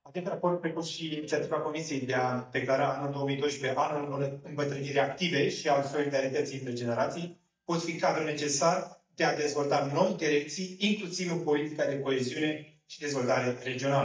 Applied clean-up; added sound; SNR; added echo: neural mask model DeepFilterNet 3.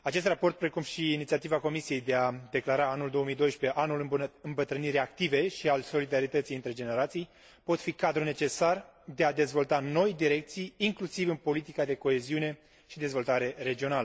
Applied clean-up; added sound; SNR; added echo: none; none; none; none.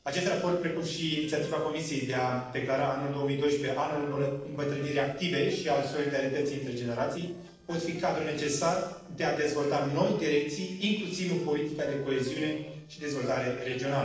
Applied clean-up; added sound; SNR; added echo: neural separator model SepFormer DNS4.